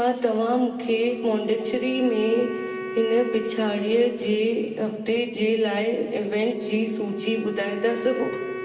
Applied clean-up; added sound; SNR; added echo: none; Wind instrument, woodwind instrument; 12 dB; reverberation time 2.2 s.